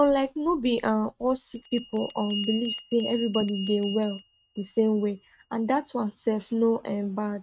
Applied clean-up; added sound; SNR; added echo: neural mask model RNNoise.